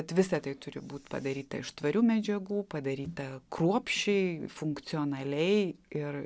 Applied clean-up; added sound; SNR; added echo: none; none; none; none.